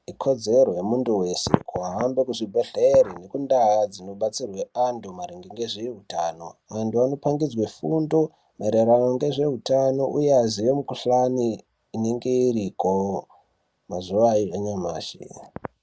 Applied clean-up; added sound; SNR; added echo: none; none; none; none.